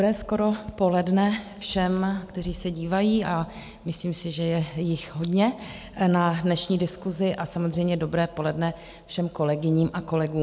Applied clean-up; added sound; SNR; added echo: none; none; none; none.